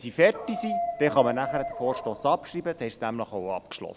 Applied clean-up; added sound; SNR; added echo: none; Dog; 8 dB; none.